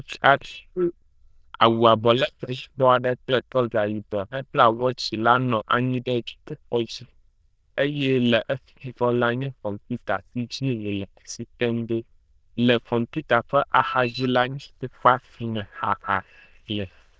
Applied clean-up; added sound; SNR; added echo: neural diffusion model UNIVERSE++.